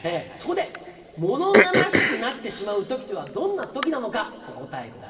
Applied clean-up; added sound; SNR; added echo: none; Cough; -3 dB; reverberation time 2.8 s.